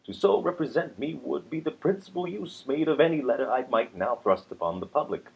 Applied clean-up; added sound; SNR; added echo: none; none; none; none.